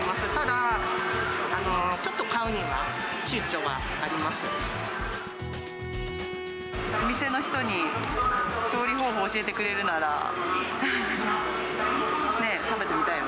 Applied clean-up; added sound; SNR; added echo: none; Bowed string instrument; 12 dB; none.